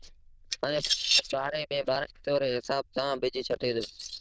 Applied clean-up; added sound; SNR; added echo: neural diffusion model UNIVERSE++.